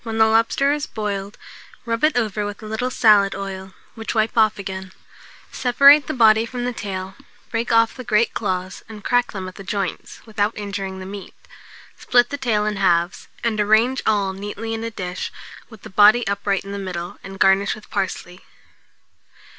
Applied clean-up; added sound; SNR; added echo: none; none; none; none.